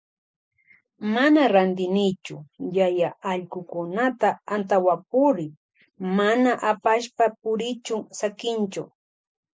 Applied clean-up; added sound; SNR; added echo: none; none; none; none.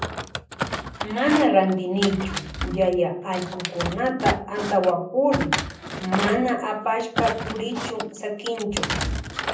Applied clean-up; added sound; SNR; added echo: none; Thump, thud; 6 dB; reverberation time 0.6 s.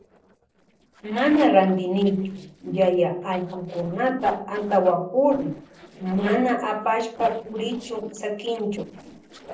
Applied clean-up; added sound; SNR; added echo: neural separator model SepFormer DNS4.